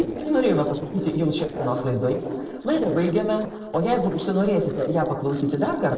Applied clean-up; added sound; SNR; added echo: neural separator model SepFormer DNS4.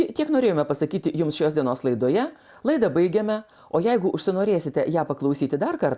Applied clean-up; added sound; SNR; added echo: none; none; none; none.